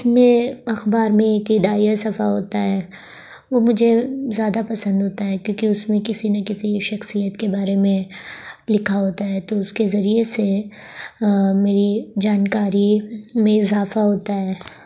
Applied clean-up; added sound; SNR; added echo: none; none; none; none.